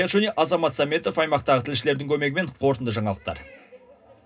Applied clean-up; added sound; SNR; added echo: none; none; none; reverberation time 0.2 s.